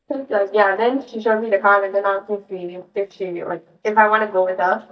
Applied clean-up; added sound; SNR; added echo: neural mask model DeepFilterNet 3.